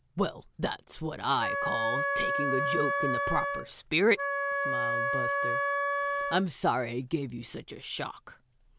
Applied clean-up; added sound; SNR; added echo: none; Wind instrument, woodwind instrument; -3 dB; none.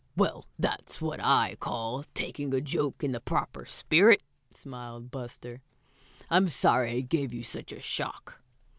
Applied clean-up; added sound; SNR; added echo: none; none; none; none.